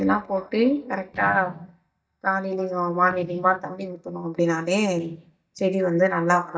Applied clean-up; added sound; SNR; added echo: neural mask model DeepFilterNet 3.